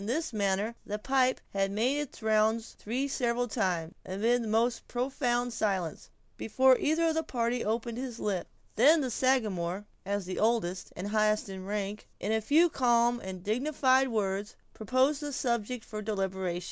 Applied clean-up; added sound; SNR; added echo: none; none; none; none.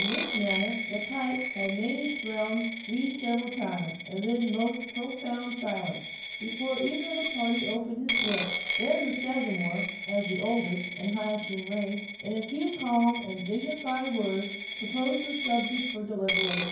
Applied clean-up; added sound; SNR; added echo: none; Coin (dropping); 3 dB; reverberation time 0.9 s.